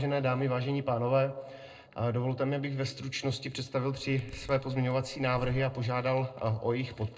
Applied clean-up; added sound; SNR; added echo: neural separator model SepFormer DNS4.